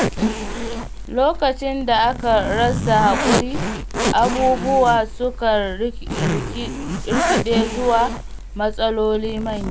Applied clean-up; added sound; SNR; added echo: none; Zipper (clothing); 3 dB; none.